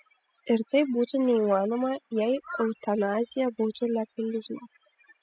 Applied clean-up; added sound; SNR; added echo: classical method spectral subtraction.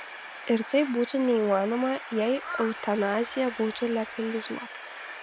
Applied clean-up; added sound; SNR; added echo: none; Train + Crow; 12 dB; none.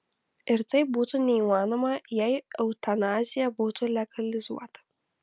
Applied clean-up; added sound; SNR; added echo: none; none; none; none.